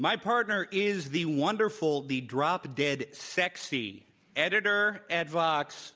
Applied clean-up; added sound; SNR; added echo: none; none; none; none.